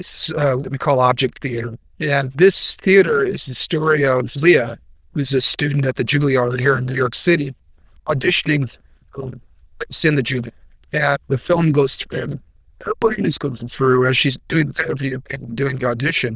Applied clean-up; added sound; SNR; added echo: neural diffusion model UNIVERSE++.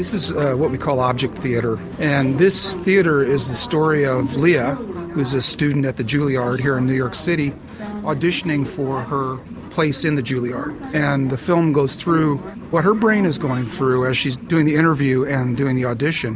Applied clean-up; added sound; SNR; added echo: none; none; none; none.